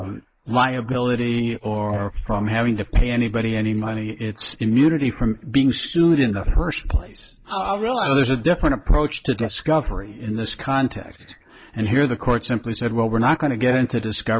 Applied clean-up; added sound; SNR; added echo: neural mask model Resemble Enhance denoiser.